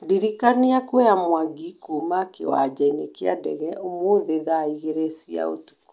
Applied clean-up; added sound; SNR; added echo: none; none; none; none.